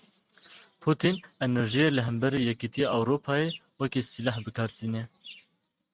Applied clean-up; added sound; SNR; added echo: neural mask model RNNoise.